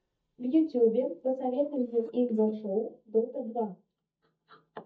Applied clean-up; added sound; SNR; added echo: neural mask model DeepFilterNet 3.